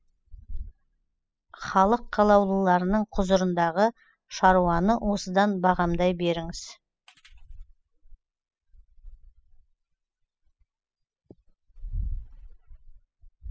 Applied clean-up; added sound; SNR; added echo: classical method spectral subtraction.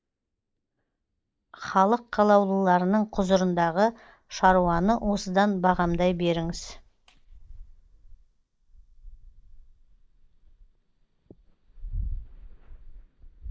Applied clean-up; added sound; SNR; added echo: neural mask model DeepFilterNet 3.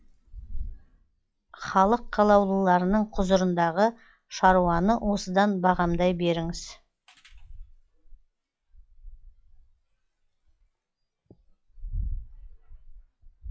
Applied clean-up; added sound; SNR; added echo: classical method log-MMSE.